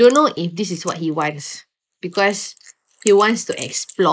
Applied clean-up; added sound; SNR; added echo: neural mask model Resemble Enhance denoiser.